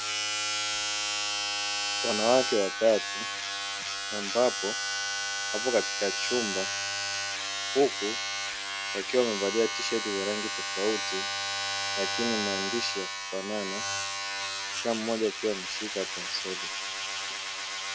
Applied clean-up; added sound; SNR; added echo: none; Domestic sounds, home sounds; 0 dB; none.